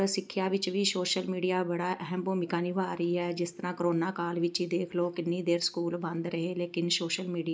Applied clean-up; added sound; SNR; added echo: none; none; none; none.